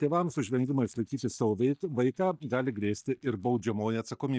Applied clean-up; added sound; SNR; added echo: neural mask model DeepFilterNet 3.